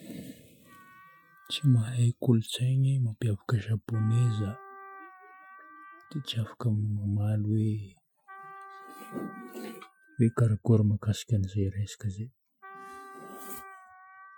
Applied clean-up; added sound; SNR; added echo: classical method Wiener filter.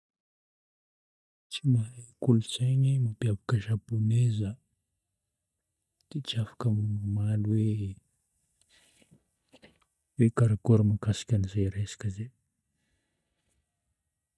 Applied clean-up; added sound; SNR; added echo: neural mask model DeepFilterNet 3.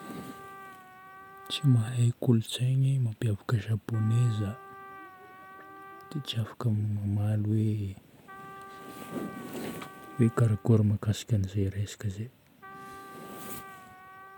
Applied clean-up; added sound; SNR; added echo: none; Trumpet; 20 dB; none.